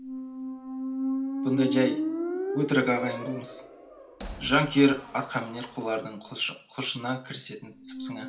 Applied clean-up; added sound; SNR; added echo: none; Squeak; 6 dB; reverberation time 0.3 s.